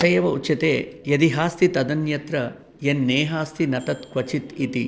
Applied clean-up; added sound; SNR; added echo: neural separator model SepFormer DNS4.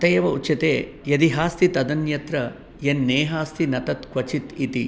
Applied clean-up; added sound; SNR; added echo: none; none; none; none.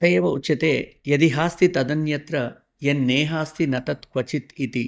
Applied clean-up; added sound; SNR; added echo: neural mask model DeepFilterNet 3.